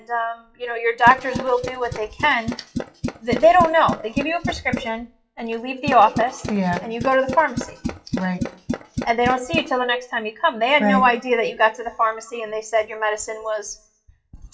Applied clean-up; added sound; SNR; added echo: classical method WPE with log-MMSE.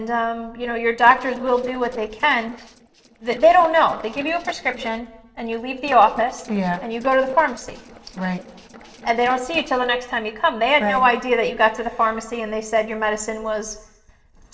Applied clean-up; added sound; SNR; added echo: neural separator model SepFormer DNS4.